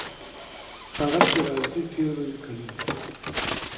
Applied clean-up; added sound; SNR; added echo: none; Bird; -1 dB; reverberation time 1.8 s.